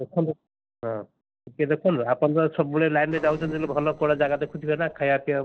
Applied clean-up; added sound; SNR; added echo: neural separator model SepFormer DNS4.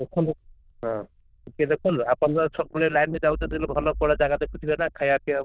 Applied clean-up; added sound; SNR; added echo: neural diffusion model UNIVERSE++.